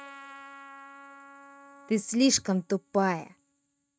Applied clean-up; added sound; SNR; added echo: neural mask model RNNoise.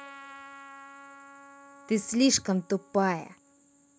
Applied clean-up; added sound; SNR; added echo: none; Trumpet; 20 dB; none.